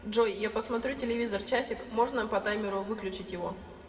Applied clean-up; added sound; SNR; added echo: none; none; none; reverberation time 1.9 s.